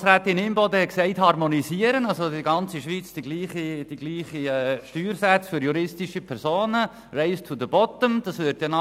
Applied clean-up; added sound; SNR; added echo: none; none; none; none.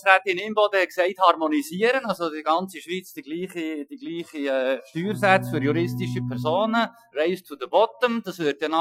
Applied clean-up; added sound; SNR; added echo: classical method Wiener filter.